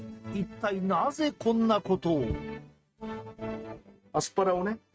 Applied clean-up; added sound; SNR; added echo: neural mask model RNNoise.